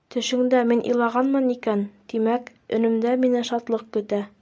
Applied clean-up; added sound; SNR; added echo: none; none; none; none.